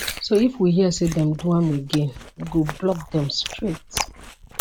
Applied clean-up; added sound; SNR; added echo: none; Chewing, mastication; 12 dB; none.